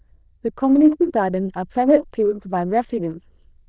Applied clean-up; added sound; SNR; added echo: neural diffusion model UNIVERSE++.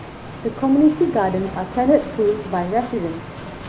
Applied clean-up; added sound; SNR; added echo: none; Bicycle; 13 dB; none.